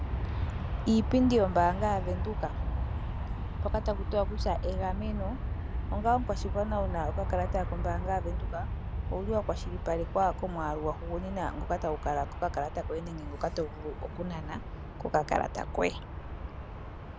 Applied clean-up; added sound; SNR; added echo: none; Aircraft; 2 dB; none.